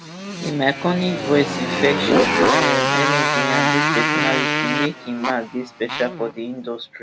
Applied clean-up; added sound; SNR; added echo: none; Motorcycle; -2 dB; none.